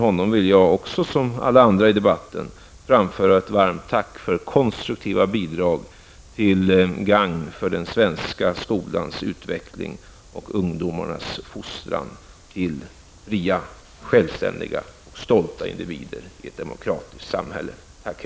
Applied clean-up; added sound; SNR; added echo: none; none; none; none.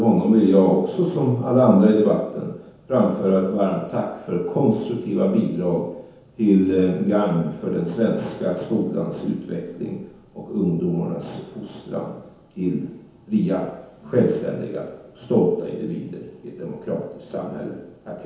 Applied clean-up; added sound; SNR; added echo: none; none; none; reverberation time 1.0 s.